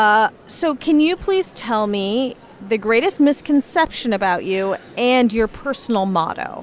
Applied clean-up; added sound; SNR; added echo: none; none; none; none.